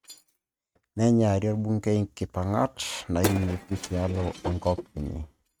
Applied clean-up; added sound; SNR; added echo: neural mask model RNNoise.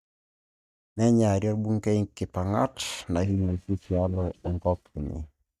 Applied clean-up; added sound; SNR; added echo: neural mask model DeepFilterNet 3.